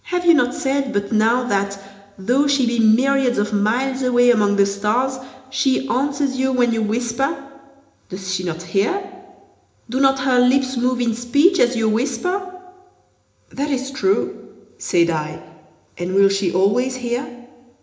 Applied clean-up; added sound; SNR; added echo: none; none; none; reverberation time 0.8 s.